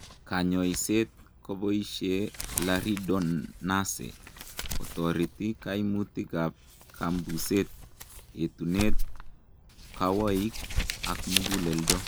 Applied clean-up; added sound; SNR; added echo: none; Crumpling, crinkling; 3 dB; none.